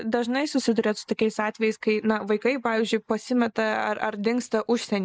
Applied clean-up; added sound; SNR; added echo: neural mask model Resemble Enhance denoiser.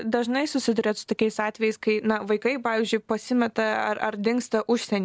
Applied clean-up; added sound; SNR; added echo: none; none; none; none.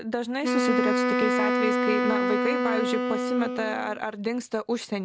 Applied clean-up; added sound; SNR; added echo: none; Wind instrument, woodwind instrument; -3 dB; none.